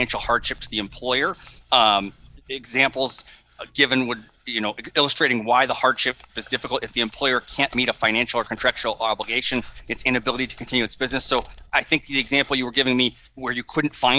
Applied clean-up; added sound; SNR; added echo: neural mask model DeepFilterNet 3.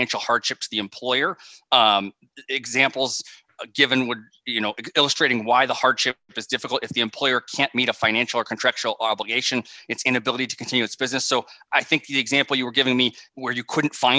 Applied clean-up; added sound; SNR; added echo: none; none; none; none.